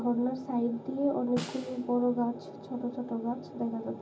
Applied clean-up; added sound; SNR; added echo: none; Snare drum; 14 dB; reverberation time 0.4 s.